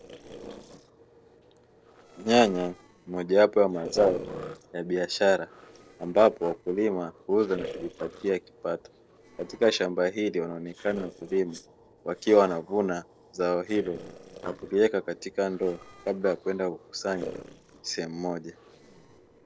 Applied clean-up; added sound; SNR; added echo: neural separator model SepFormer DNS4.